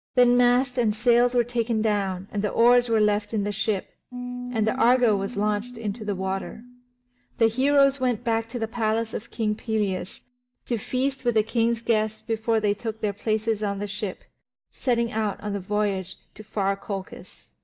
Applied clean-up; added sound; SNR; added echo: neural mask model DeepFilterNet 3.